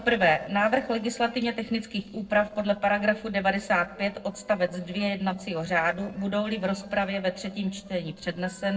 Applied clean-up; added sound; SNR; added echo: neural separator model SepFormer DNS4.